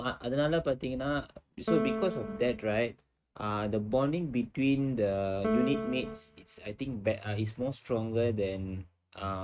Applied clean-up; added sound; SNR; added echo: neural mask model RNNoise.